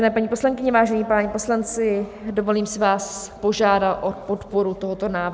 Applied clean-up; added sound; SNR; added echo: none; none; none; none.